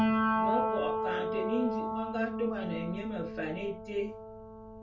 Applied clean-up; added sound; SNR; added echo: none; Piano; -3 dB; reverberation time 0.2 s.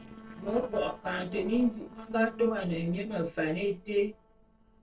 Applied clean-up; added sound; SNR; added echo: neural separator model SepFormer DNS4.